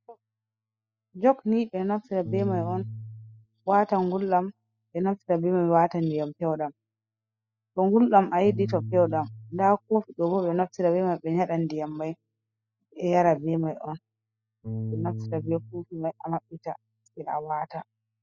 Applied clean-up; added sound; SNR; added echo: classical method spectral subtraction.